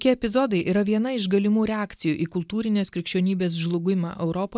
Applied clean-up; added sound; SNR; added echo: none; none; none; none.